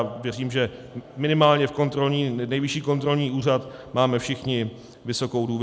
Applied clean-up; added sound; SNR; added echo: none; none; none; none.